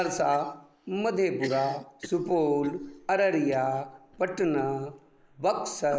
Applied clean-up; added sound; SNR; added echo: neural mask model Resemble Enhance denoiser.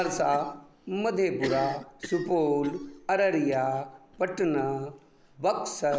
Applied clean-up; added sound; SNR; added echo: none; Cough; 15 dB; none.